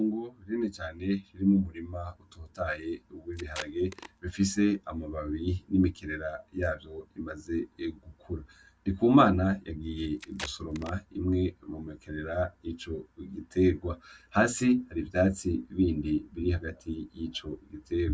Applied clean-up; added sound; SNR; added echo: none; Packing tape, duct tape; 15 dB; none.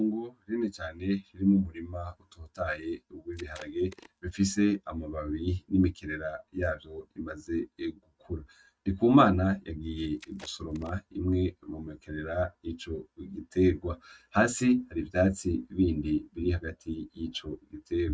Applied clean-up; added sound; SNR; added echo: neural mask model RNNoise.